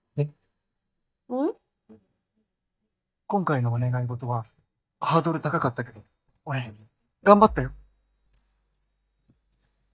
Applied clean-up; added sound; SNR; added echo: neural mask model DeepFilterNet 3.